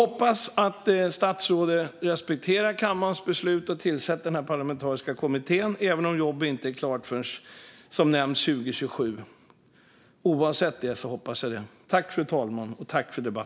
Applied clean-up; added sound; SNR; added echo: none; none; none; none.